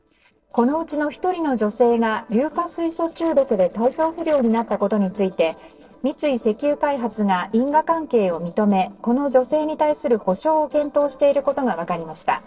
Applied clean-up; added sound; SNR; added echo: neural separator model SepFormer DNS4.